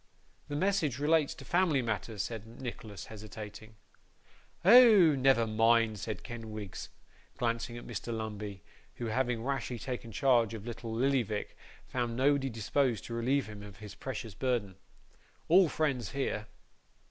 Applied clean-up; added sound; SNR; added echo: none; none; none; none.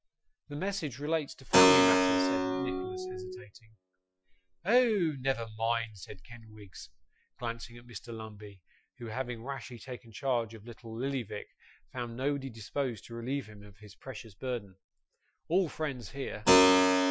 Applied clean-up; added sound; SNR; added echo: classical method Wiener filter.